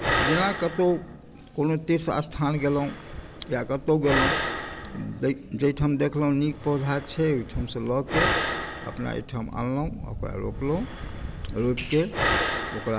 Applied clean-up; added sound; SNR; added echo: none; Breathing; 5 dB; none.